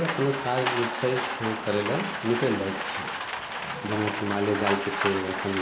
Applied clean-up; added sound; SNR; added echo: none; Rain; 3 dB; none.